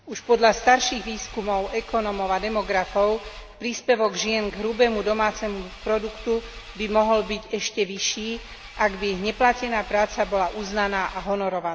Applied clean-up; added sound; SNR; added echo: none; Engine / Car; 17 dB; none.